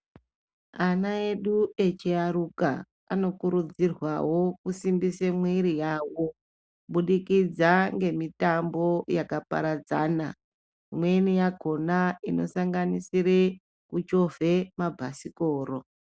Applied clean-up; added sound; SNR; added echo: none; none; none; none.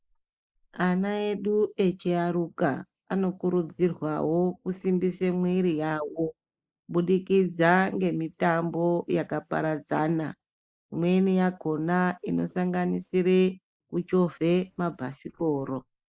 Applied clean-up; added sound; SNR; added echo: neural mask model Resemble Enhance denoiser.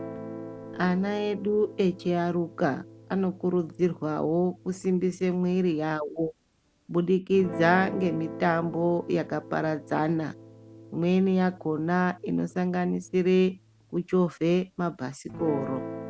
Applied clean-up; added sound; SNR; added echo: none; Guitar; 15 dB; none.